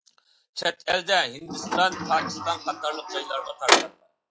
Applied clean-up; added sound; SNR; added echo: classical method log-MMSE.